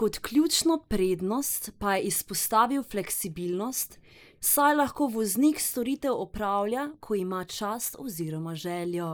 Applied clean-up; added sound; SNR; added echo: neural mask model Resemble Enhance denoiser.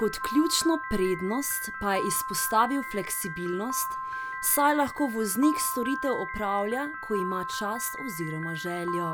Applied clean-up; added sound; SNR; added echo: none; Piano; 6 dB; none.